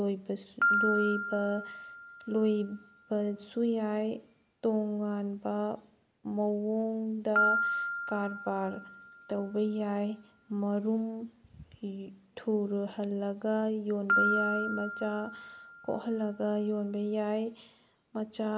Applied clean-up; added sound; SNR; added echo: none; Piano; 4 dB; none.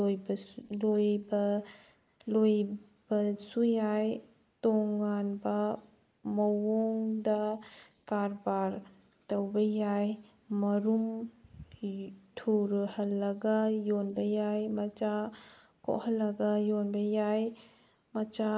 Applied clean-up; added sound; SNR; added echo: neural mask model Resemble Enhance denoiser.